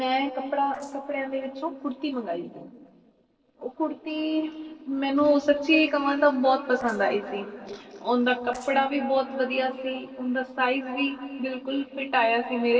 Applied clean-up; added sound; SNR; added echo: neural separator model SepFormer DNS4.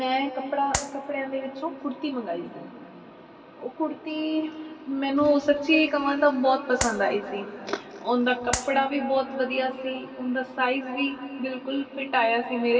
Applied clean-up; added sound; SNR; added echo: none; Clapping; 5 dB; reverberation time 3.0 s.